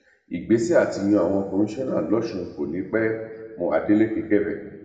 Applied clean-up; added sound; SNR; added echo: none; none; none; reverberation time 1.4 s.